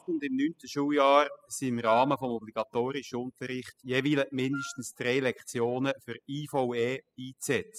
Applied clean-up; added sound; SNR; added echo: classical method spectral subtraction.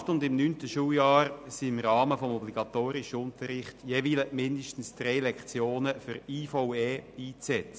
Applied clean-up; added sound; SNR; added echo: none; none; none; none.